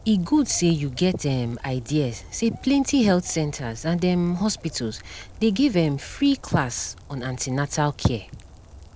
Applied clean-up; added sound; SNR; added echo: none; Rain; 19 dB; none.